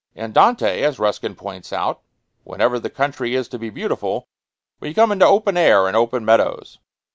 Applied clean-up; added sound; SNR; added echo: none; none; none; none.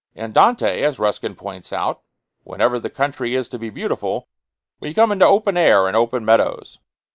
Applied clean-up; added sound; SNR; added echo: neural mask model Resemble Enhance denoiser.